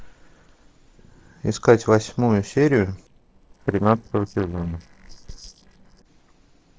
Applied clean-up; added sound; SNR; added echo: neural separator model SepFormer DNS4.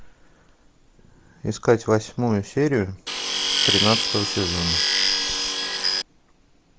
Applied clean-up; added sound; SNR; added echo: none; Tools; -3 dB; none.